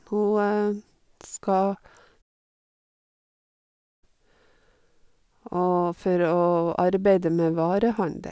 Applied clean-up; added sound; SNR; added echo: none; none; none; none.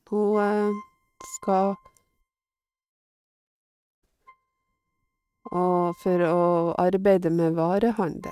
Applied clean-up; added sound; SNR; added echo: neural mask model RNNoise.